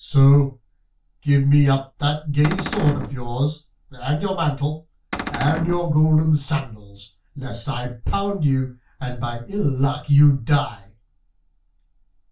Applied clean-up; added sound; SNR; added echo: none; Cupboard open or close; 8 dB; reverberation time 0.2 s.